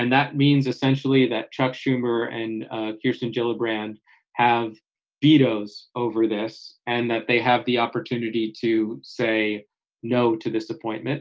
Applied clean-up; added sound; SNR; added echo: none; none; none; none.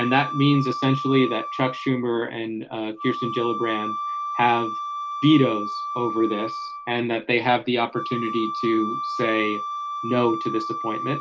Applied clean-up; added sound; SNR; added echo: none; Wind instrument, woodwind instrument; 7 dB; none.